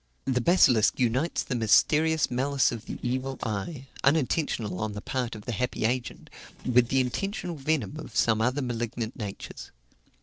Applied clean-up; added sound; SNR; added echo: neural separator model SepFormer DNS4.